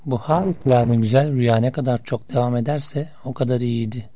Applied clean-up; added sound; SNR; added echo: neural separator model SepFormer DNS4.